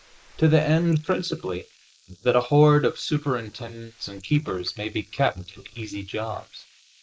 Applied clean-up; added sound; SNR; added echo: neural mask model Resemble Enhance denoiser.